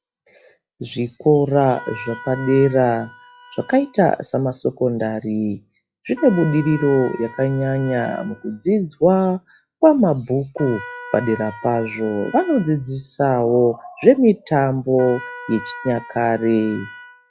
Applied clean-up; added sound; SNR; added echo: classical method log-MMSE.